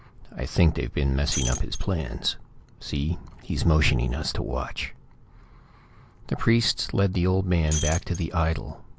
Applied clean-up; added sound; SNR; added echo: none; Shatter; 10 dB; none.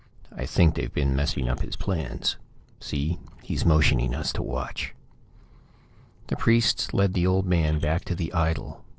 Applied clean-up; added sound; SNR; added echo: neural separator model SepFormer DNS4.